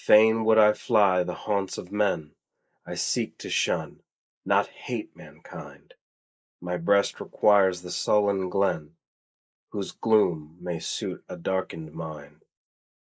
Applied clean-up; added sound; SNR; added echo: neural mask model Resemble Enhance denoiser.